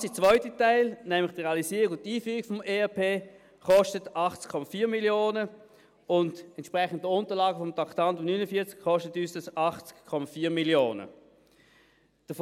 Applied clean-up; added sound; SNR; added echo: none; none; none; none.